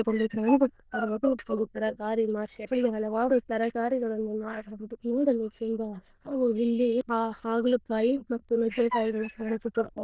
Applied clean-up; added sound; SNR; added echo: neural diffusion model UNIVERSE++.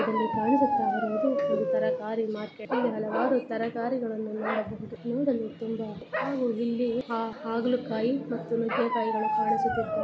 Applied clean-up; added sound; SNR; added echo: none; Bark; 2 dB; none.